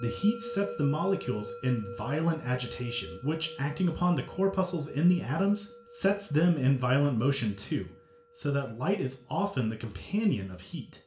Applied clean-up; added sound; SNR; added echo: none; Musical instrument; 17 dB; reverberation time 0.4 s.